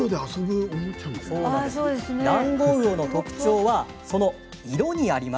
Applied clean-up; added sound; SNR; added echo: none; none; none; none.